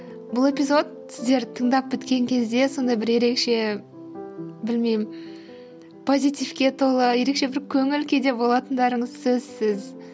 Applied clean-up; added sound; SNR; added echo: none; none; none; none.